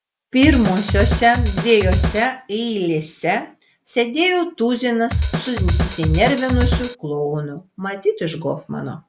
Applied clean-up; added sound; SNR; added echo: none; Drum kit; 0 dB; none.